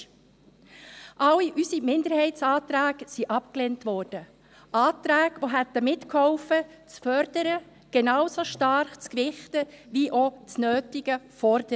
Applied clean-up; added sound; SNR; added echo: none; none; none; none.